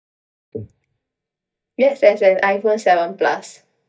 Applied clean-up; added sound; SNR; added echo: neural mask model DeepFilterNet 3.